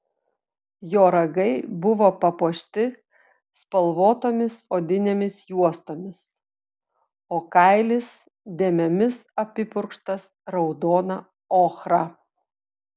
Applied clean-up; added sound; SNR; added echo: none; none; none; none.